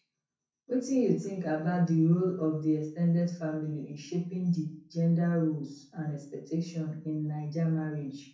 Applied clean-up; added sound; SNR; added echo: none; none; none; reverberation time 0.5 s.